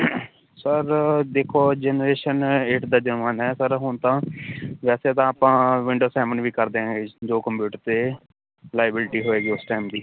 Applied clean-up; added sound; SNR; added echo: none; none; none; none.